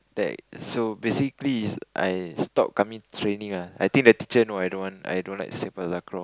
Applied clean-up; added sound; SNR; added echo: none; none; none; none.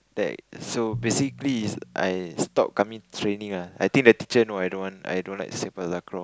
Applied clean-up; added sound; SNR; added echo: none; Drum; 20 dB; none.